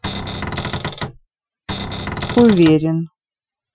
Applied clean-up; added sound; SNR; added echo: classical method Wiener filter.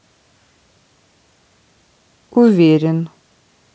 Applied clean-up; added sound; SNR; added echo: none; none; none; none.